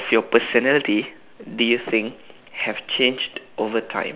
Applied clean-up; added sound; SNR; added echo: none; none; none; none.